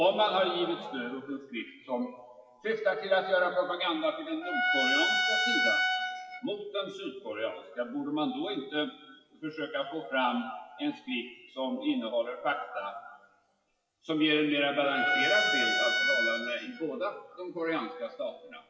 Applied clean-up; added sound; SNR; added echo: classical method WPE with log-MMSE.